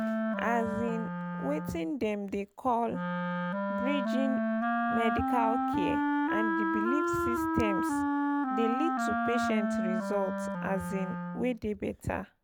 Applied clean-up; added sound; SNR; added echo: none; Wind instrument, woodwind instrument; -3 dB; none.